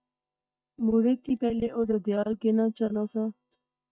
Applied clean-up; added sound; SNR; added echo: neural mask model DeepFilterNet 3.